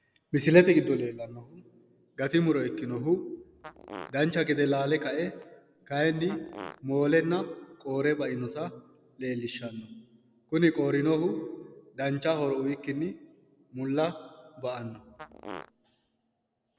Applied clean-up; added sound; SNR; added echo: none; Fart; 16 dB; none.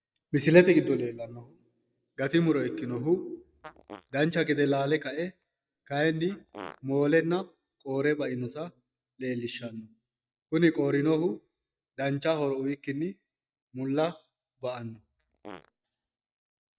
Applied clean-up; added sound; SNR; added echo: neural mask model DeepFilterNet 3.